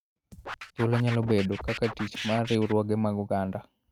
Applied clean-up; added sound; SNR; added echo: neural mask model RNNoise.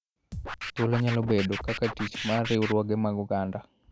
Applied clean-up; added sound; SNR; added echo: none; Scratching (performance technique); 8 dB; none.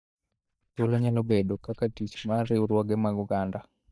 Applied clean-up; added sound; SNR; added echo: neural mask model DeepFilterNet 3.